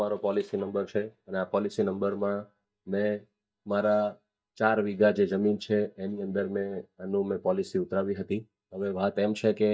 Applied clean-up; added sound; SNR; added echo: neural mask model DeepFilterNet 3.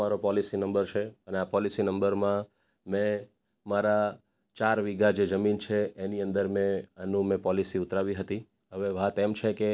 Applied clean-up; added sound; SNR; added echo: none; none; none; none.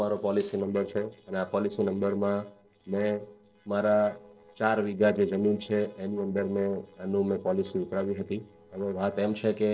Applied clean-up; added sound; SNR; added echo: neural separator model SepFormer DNS4.